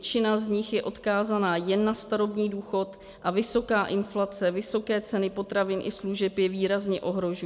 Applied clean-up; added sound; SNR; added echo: none; none; none; none.